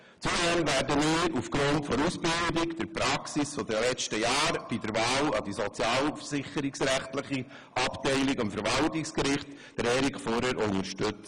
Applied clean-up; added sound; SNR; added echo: none; none; none; none.